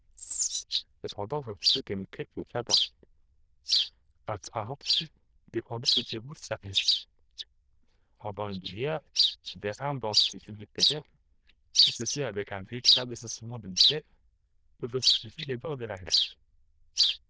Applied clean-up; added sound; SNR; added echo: neural diffusion model UNIVERSE++.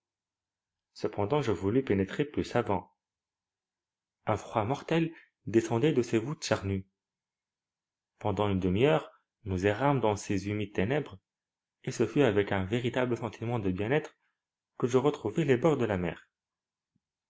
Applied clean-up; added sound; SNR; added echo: none; none; none; none.